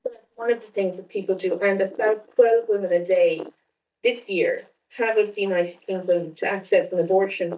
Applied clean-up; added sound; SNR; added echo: neural mask model DeepFilterNet 3.